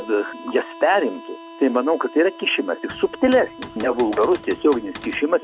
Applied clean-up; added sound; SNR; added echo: none; Cupboard open or close / Door + Harmonica; 16 dB; none.